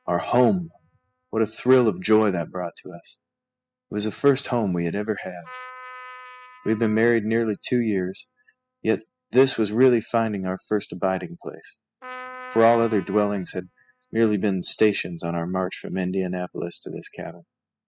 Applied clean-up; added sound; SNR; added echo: classical method spectral subtraction.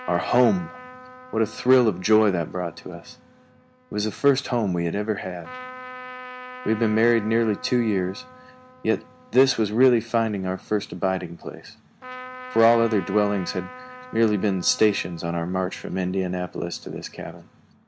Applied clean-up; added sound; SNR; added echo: none; Trumpet; 18 dB; none.